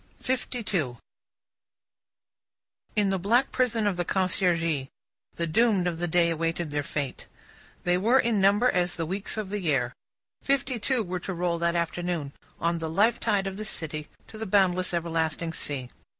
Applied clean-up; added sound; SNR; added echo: none; none; none; none.